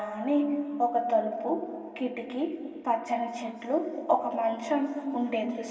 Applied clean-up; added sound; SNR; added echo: none; none; none; reverberation time 3.0 s.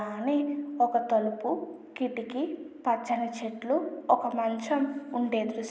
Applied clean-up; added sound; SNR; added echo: none; none; none; none.